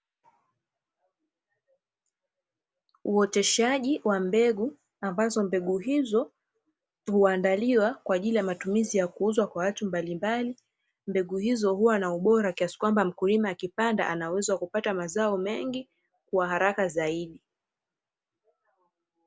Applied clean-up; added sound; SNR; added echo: none; none; none; none.